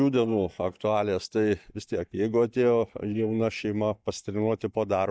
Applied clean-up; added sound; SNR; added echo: neural mask model DeepFilterNet 3.